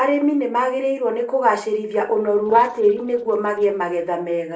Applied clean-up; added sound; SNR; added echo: neural separator model SepFormer DNS4.